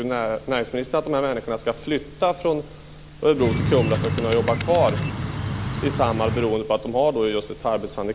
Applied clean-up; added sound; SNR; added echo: none; Bird; 2 dB; none.